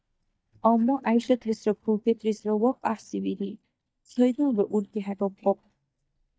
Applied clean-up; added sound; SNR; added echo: neural mask model DeepFilterNet 3.